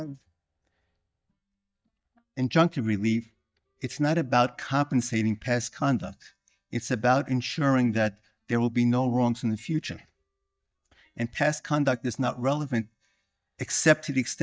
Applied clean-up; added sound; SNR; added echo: neural mask model DeepFilterNet 3.